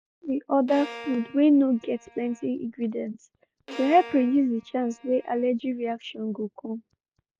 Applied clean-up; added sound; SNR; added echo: none; Bowed string instrument; 18 dB; none.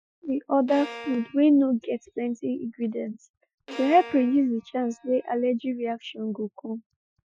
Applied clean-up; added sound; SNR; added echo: classical method Wiener filter.